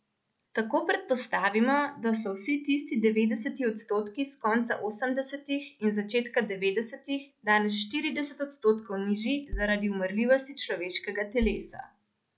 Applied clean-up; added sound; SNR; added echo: none; Bass drum; 9 dB; none.